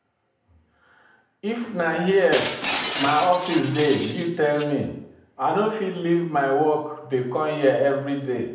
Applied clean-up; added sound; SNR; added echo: none; Shatter; 9 dB; reverberation time 0.7 s.